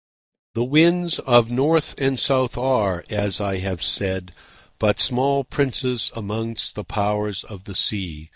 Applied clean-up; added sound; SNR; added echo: neural mask model DeepFilterNet 3.